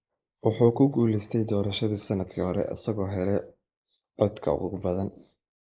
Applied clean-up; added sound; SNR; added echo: neural mask model Resemble Enhance denoiser.